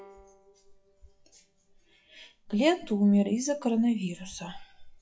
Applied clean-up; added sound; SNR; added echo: classical method WPE with log-MMSE.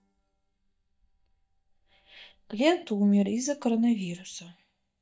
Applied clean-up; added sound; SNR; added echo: neural mask model DeepFilterNet 3.